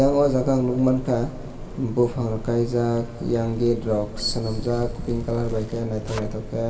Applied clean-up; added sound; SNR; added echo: none; Zipper (clothing); 10 dB; reverberation time 2.8 s.